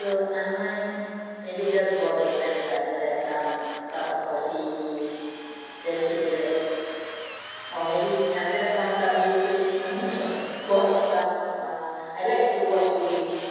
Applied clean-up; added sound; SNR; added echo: none; Drill; 15 dB; reverberation time 2.1 s.